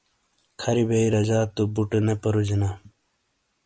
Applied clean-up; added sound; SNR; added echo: none; none; none; none.